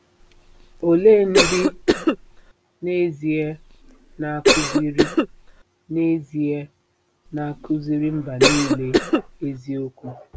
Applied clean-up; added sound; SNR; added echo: none; Cough; -1 dB; none.